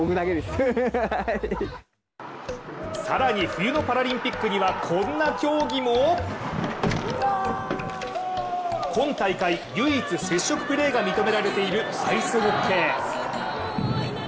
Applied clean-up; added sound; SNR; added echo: none; Bowed string instrument; 13 dB; none.